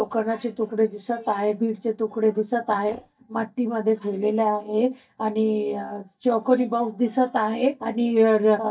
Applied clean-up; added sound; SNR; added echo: neural mask model DeepFilterNet 3.